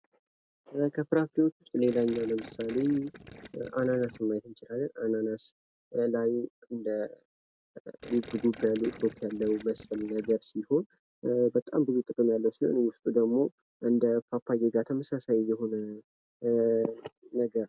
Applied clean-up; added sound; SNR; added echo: none; Gurgling; 18 dB; none.